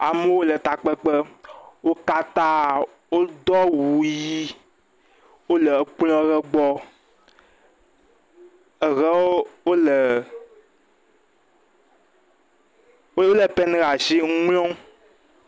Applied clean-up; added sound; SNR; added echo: none; none; none; none.